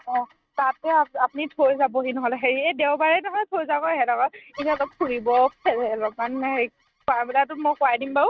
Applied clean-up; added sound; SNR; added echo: neural mask model RNNoise.